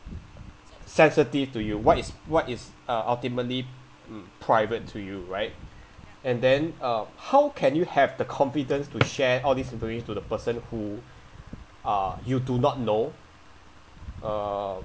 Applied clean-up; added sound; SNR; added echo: none; Drawer open or close; 6 dB; none.